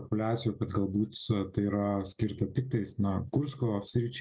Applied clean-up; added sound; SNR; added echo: none; none; none; none.